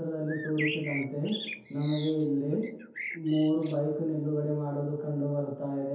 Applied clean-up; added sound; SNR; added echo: none; Bird; 10 dB; reverberation time 1.0 s.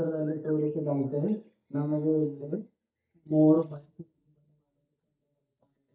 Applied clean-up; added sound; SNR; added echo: neural mask model DeepFilterNet 3.